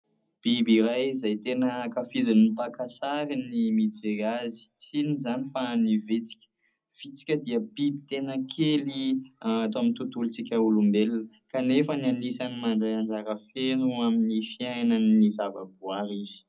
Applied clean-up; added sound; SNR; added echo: none; none; none; reverberation time 0.4 s.